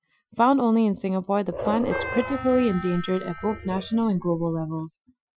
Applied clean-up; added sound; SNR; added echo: classical method Wiener filter.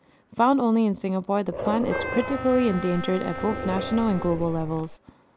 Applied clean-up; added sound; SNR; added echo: none; Dog + Wind instrument, woodwind instrument; 7 dB; none.